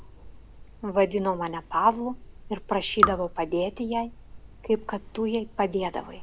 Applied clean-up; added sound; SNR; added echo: none; Raindrop / Drip; 6 dB; none.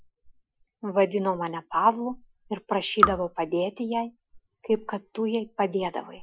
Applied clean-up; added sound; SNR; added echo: classical method Wiener filter.